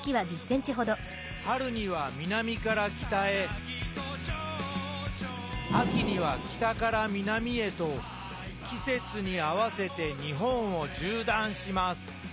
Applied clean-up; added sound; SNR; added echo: none; Thunder / Rain; 11 dB; none.